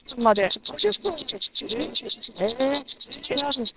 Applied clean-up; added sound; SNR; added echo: neural separator model SepFormer WHAMR!.